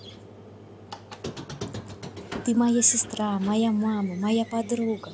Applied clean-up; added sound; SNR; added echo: none; Squeak; 13 dB; none.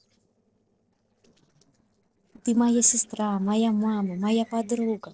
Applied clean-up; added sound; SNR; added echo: neural separator model SepFormer DNS4.